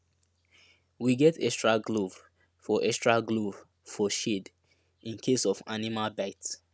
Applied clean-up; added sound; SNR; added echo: none; none; none; none.